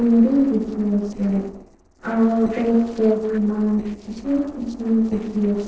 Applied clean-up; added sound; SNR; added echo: neural separator model SepFormer DNS4.